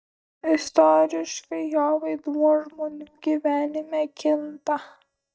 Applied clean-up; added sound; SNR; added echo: neural mask model DeepFilterNet 3.